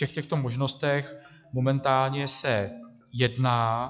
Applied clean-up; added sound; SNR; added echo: classical method log-MMSE.